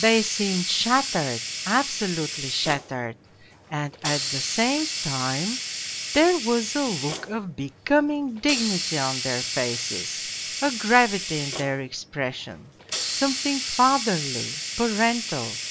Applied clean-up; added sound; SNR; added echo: none; Hiss; 5 dB; none.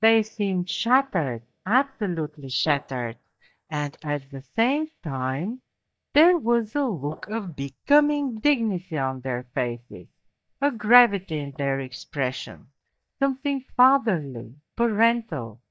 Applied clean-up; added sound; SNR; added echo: neural mask model DeepFilterNet 3.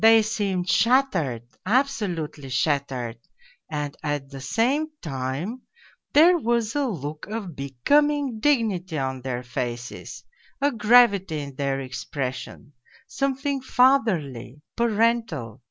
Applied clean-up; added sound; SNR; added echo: none; none; none; none.